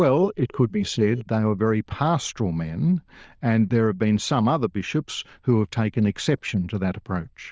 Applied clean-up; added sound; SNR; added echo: neural diffusion model UNIVERSE++.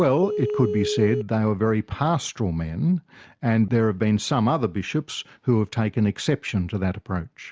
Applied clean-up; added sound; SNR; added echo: none; Telephone; 3 dB; none.